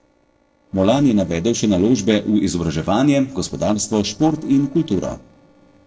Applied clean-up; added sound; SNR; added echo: neural separator model SepFormer DNS4.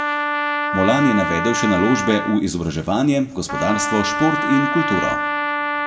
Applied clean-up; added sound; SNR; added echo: none; Trumpet; 2 dB; reverberation time 0.6 s.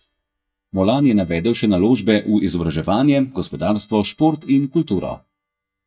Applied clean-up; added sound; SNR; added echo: neural mask model DeepFilterNet 3.